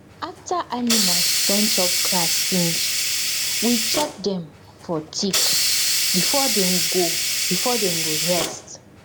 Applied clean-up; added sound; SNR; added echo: none; Hiss; -4 dB; none.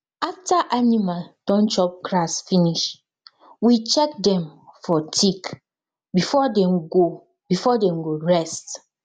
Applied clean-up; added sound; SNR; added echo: none; none; none; none.